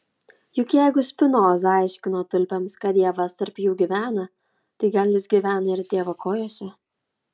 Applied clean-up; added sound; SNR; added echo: none; none; none; none.